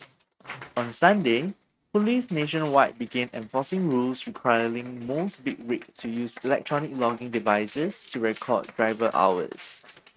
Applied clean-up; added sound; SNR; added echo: neural mask model RNNoise.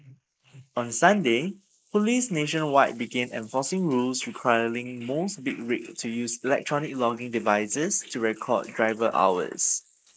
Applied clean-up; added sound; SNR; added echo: neural mask model Resemble Enhance denoiser.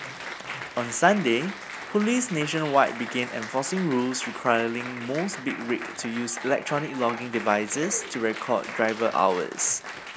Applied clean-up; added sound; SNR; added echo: none; Applause; 11 dB; none.